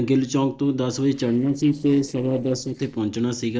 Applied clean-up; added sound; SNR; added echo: neural separator model SepFormer DNS4.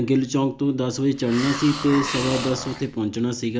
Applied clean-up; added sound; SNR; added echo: none; Hiss; 10 dB; none.